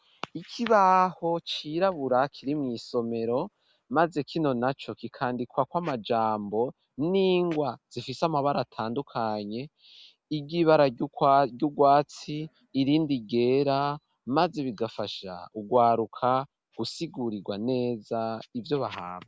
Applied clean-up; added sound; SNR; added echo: none; none; none; none.